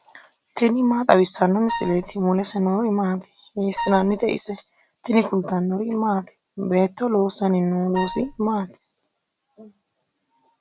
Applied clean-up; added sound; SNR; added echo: none; Wind instrument, woodwind instrument; 9 dB; none.